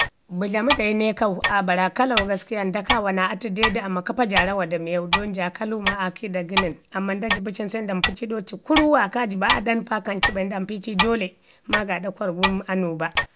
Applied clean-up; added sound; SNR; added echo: none; Clock; 3 dB; none.